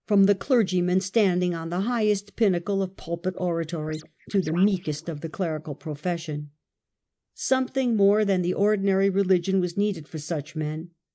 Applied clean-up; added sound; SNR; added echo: neural mask model Resemble Enhance denoiser.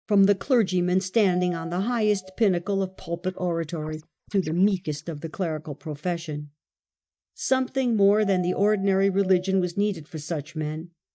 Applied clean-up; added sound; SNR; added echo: neural mask model DeepFilterNet 3.